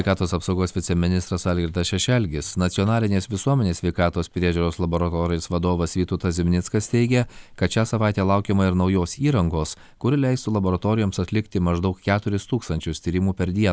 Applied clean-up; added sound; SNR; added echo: none; none; none; none.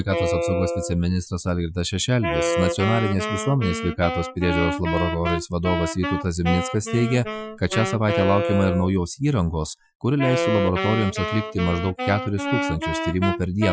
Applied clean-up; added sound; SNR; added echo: classical method Wiener filter.